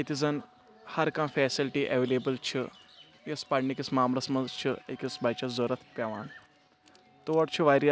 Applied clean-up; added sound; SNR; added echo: none; none; none; none.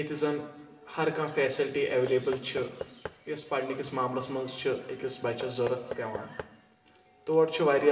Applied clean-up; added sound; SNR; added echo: none; Knock / Wood; 15 dB; reverberation time 1.1 s.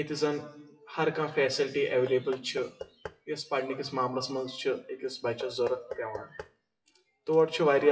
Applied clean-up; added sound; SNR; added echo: classical method WPE with log-MMSE.